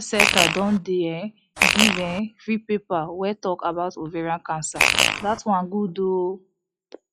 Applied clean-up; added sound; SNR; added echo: classical method log-MMSE.